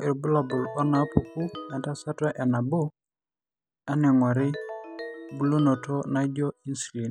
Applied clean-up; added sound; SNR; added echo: none; Ringtone; 14 dB; none.